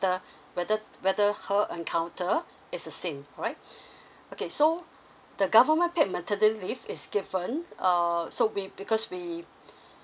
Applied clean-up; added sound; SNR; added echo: none; none; none; none.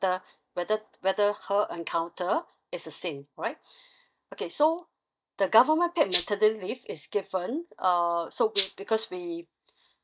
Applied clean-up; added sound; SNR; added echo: neural mask model DeepFilterNet 3.